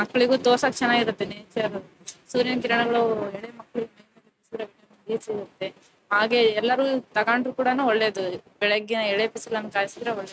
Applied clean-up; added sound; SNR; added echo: neural mask model RNNoise.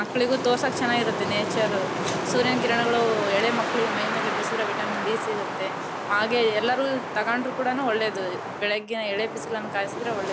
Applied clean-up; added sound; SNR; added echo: none; Wind; 3 dB; none.